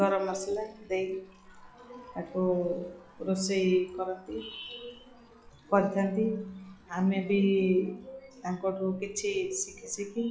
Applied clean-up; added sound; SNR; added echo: classical method log-MMSE.